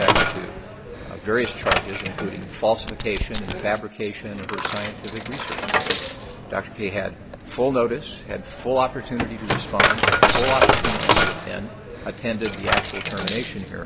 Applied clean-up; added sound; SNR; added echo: none; Coin (dropping) + Coin (dropping); -3 dB; none.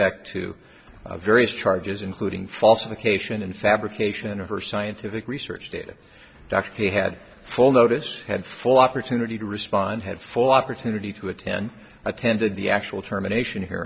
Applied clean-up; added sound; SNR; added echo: none; none; none; none.